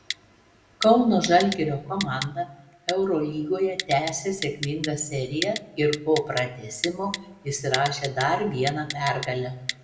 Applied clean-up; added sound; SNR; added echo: none; Typing; 11 dB; reverberation time 0.7 s.